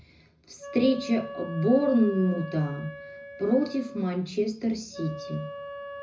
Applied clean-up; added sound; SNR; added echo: none; Wind instrument, woodwind instrument; 14 dB; reverberation time 0.4 s.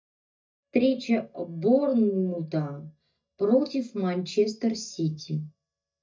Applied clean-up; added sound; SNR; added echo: neural mask model DeepFilterNet 3.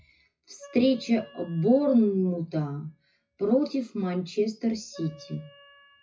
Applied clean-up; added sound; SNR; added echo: classical method WPE with log-MMSE.